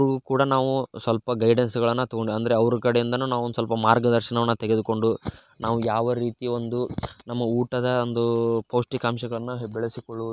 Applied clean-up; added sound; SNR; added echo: none; none; none; none.